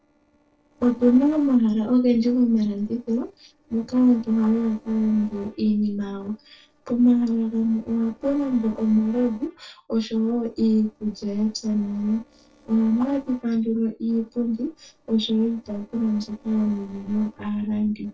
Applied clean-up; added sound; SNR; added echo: neural separator model SepFormer DNS4.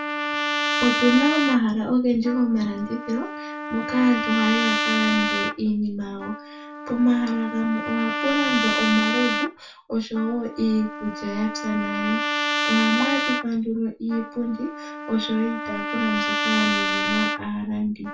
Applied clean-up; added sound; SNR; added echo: none; Trumpet; 3 dB; reverberation time 0.2 s.